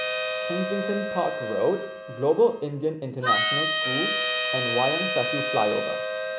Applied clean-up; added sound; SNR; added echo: none; Harmonica; 0 dB; none.